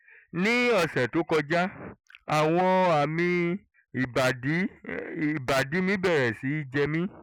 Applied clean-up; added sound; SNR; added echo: none; none; none; none.